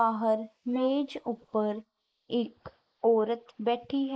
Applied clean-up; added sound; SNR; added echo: neural mask model Resemble Enhance denoiser.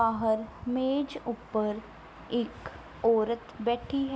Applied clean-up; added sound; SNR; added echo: none; none; none; none.